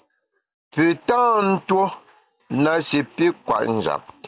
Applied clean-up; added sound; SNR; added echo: none; none; none; none.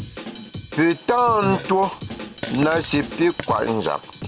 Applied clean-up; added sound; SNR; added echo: none; Drum kit + Fart; 11 dB; none.